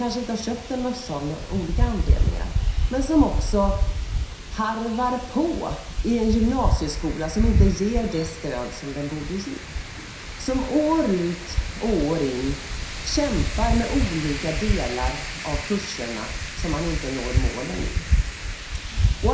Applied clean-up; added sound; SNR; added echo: none; Wind; 0 dB; reverberation time 0.7 s.